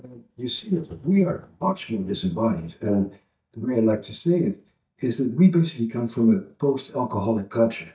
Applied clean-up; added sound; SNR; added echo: neural mask model DeepFilterNet 3.